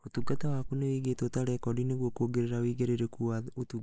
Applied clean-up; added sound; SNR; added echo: neural mask model Resemble Enhance denoiser.